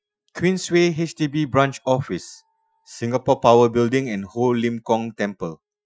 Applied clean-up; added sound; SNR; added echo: classical method Wiener filter.